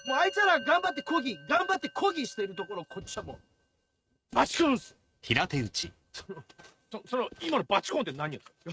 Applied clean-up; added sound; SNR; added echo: neural mask model RNNoise.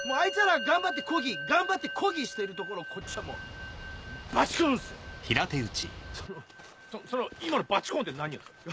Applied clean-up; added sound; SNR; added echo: none; Boat, Water vehicle + Musical instrument; 10 dB; none.